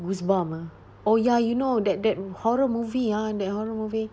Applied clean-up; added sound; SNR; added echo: none; none; none; none.